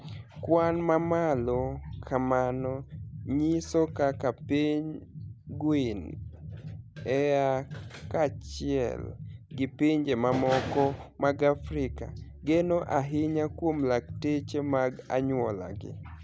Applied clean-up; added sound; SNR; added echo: none; none; none; none.